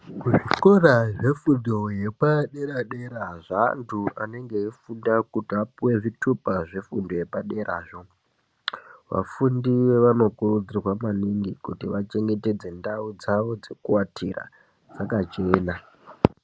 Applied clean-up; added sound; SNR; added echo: none; none; none; none.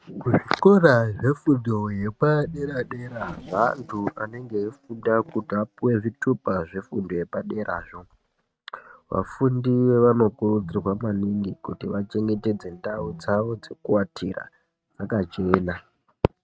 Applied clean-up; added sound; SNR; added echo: neural mask model RNNoise.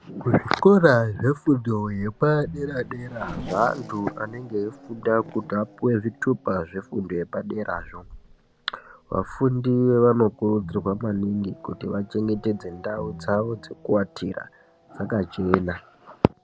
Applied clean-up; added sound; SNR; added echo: none; Piano + Race car, auto racing / Accelerating, revving, vroom; 19 dB; none.